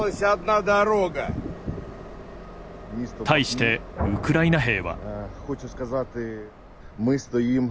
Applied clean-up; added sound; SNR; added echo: none; Train; 15 dB; none.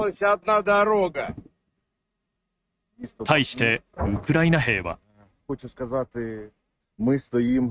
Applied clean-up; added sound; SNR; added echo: neural mask model RNNoise.